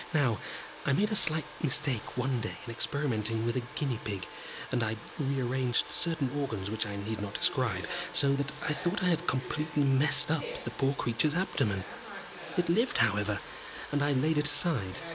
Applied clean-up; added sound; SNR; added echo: none; Domestic sounds, home sounds; 13 dB; none.